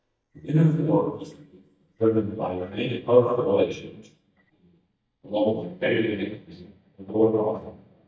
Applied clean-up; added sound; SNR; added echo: neural mask model DeepFilterNet 3.